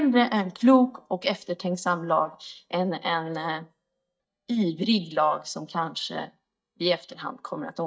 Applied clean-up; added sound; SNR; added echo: neural mask model DeepFilterNet 3.